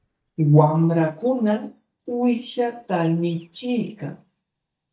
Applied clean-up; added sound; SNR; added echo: neural mask model DeepFilterNet 3.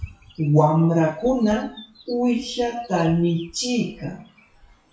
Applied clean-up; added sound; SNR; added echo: classical method WPE with log-MMSE.